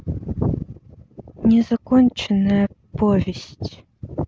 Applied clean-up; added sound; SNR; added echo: none; none; none; none.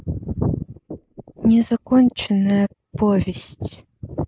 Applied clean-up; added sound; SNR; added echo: neural mask model Resemble Enhance denoiser.